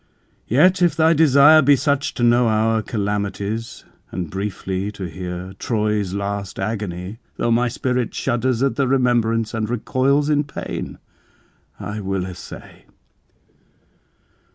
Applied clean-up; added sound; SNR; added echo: none; none; none; none.